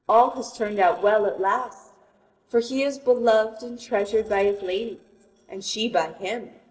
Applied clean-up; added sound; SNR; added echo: neural separator model SepFormer DNS4.